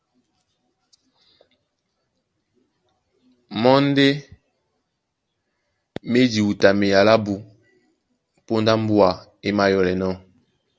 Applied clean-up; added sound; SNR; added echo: none; none; none; none.